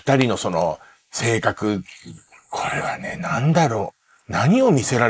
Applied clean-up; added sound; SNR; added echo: neural mask model Resemble Enhance denoiser.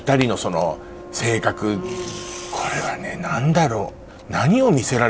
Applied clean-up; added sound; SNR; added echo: none; Wind instrument, woodwind instrument + Tearing; 16 dB; none.